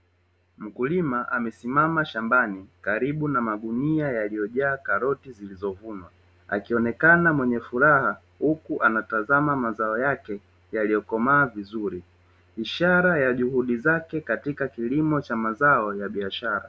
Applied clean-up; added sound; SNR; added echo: none; none; none; none.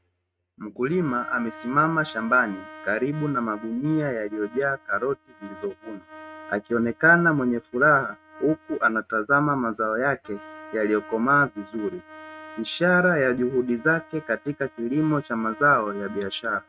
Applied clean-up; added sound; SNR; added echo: neural mask model RNNoise.